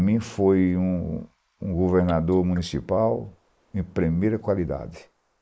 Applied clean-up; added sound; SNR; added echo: neural mask model Resemble Enhance denoiser.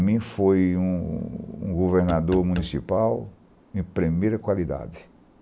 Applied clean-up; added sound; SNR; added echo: none; Musical instrument; 14 dB; none.